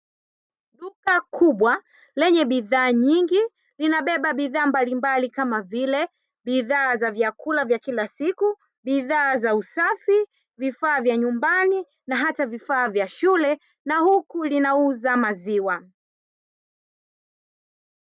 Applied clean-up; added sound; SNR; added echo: none; none; none; none.